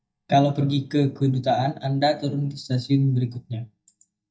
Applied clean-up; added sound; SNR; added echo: neural mask model DeepFilterNet 3.